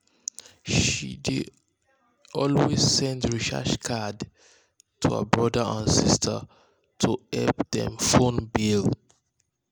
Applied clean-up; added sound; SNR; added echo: none; none; none; none.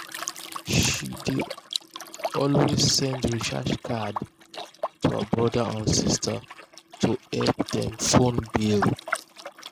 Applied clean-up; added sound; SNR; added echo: neural mask model RNNoise.